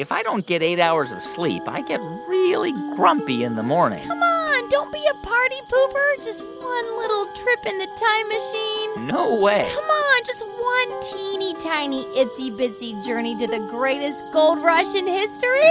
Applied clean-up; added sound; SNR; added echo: none; Wind instrument, woodwind instrument; 18 dB; none.